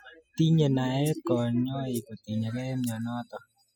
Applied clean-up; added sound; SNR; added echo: classical method spectral subtraction.